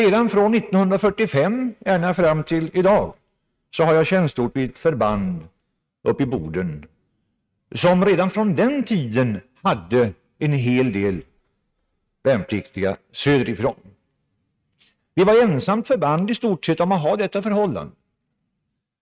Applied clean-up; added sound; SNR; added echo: neural mask model RNNoise.